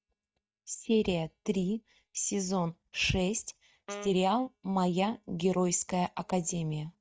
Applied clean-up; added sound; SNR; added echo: neural mask model DeepFilterNet 3.